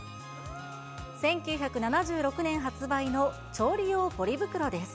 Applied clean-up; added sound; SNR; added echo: none; Gasp + Bowed string instrument; 18 dB; none.